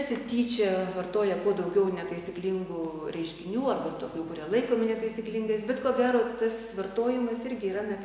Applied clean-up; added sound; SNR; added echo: none; none; none; none.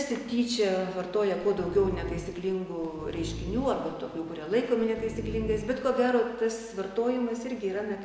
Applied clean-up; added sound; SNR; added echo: none; Dog; 9 dB; none.